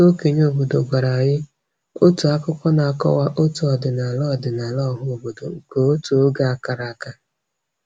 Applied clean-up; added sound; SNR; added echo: none; none; none; none.